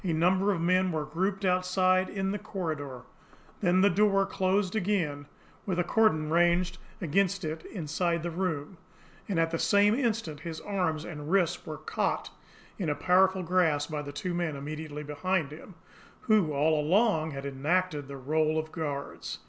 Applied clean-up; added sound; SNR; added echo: none; none; none; none.